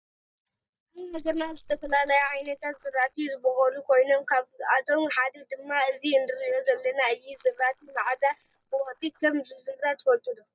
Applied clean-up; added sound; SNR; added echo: neural mask model DeepFilterNet 3.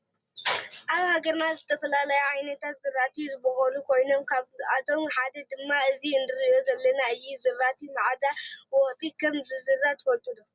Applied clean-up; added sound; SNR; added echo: none; none; none; none.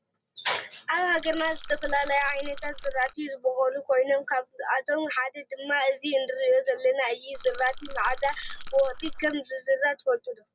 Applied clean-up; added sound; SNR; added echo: none; Rattle / Rattle (instrument); 8 dB; none.